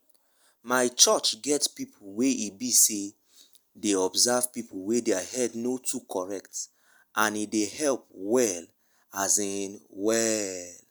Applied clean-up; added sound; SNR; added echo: none; none; none; none.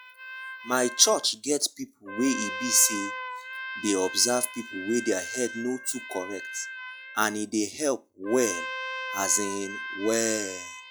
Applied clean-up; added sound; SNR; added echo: classical method log-MMSE.